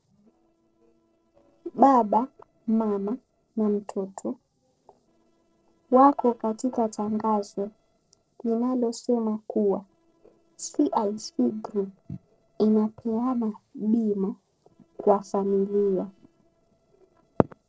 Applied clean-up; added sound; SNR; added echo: neural separator model SepFormer DNS4.